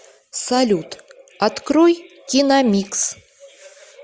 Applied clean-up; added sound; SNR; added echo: none; none; none; none.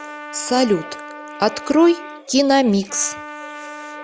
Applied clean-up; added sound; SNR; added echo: none; Trumpet; 14 dB; none.